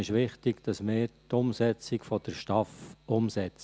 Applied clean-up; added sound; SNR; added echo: none; none; none; none.